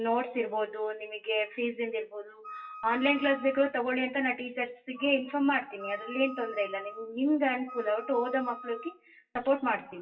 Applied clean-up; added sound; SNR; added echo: classical method WPE with log-MMSE.